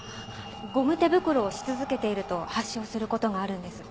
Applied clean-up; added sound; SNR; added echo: none; Breathing; 15 dB; none.